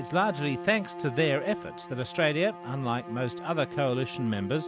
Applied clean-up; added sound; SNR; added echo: none; Bowed string instrument; 11 dB; none.